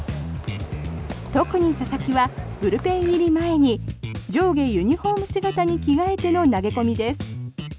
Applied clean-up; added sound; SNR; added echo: none; none; none; none.